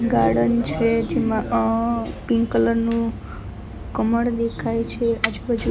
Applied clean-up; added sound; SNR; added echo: none; none; none; none.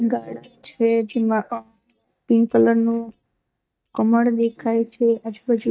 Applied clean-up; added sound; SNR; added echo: neural mask model DeepFilterNet 3.